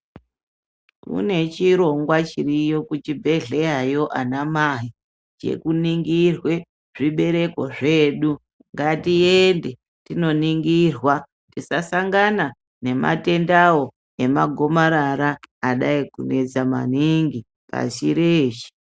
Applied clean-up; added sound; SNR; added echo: none; none; none; none.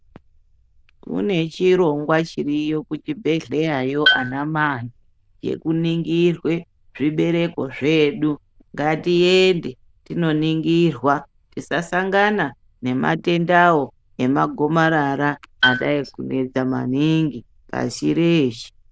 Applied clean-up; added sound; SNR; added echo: neural diffusion model UNIVERSE++.